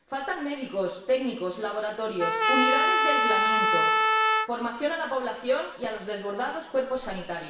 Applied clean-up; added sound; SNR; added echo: none; Trumpet; -5 dB; reverberation time 0.8 s.